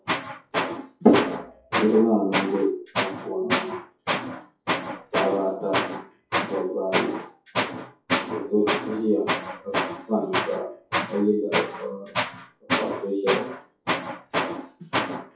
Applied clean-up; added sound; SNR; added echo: classical method WPE with log-MMSE.